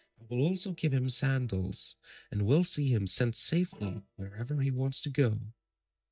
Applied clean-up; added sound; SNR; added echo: neural mask model DeepFilterNet 3.